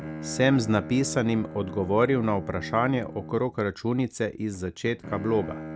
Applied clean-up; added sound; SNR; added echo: none; Bowed string instrument; 12 dB; none.